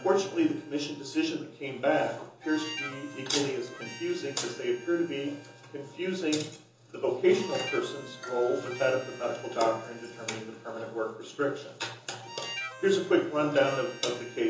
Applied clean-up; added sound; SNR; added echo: none; Harmonica; 15 dB; reverberation time 0.6 s.